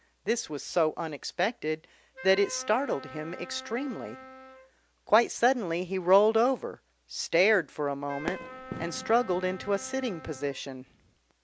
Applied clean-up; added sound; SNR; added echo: none; Wind instrument, woodwind instrument + Fireworks; 15 dB; none.